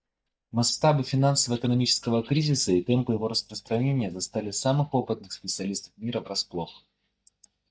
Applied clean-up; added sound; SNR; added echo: neural mask model DeepFilterNet 3.